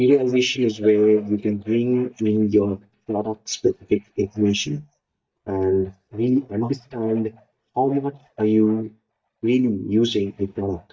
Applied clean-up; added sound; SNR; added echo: neural mask model DeepFilterNet 3.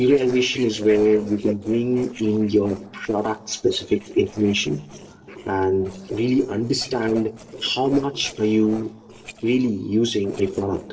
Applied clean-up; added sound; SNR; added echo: neural separator model SepFormer DNS4.